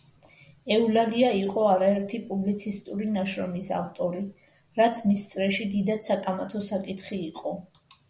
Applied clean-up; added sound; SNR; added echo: none; none; none; none.